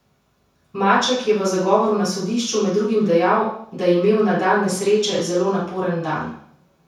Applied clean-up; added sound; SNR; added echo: none; none; none; reverberation time 0.6 s.